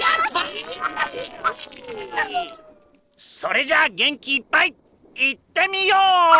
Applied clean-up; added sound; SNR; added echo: neural separator model SepFormer DNS4.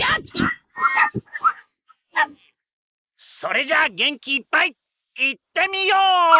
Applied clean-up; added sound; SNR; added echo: neural mask model Resemble Enhance denoiser.